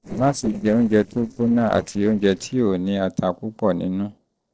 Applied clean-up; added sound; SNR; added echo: neural separator model SepFormer DNS4.